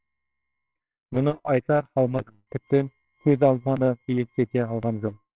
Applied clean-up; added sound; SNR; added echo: neural separator model SepFormer WHAMR!.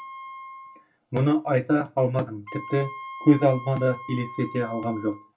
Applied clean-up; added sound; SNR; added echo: none; Wind instrument, woodwind instrument; 15 dB; reverberation time 0.2 s.